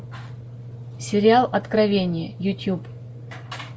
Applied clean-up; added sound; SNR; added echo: none; none; none; none.